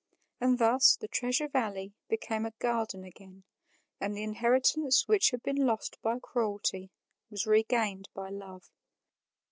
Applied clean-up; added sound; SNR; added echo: none; none; none; none.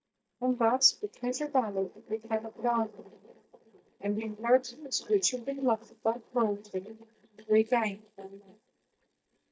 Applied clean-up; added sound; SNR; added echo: neural mask model DeepFilterNet 3.